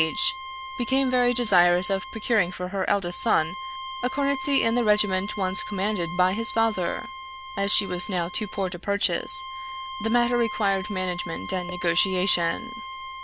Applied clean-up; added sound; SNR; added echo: none; Bowed string instrument; 10 dB; none.